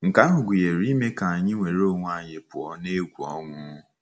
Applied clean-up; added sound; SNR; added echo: none; none; none; none.